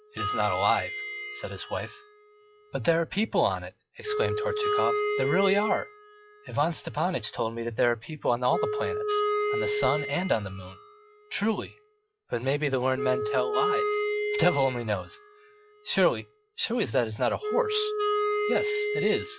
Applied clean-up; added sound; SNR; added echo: classical method log-MMSE.